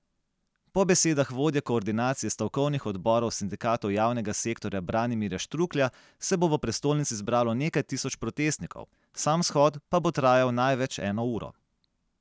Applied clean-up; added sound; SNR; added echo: none; none; none; none.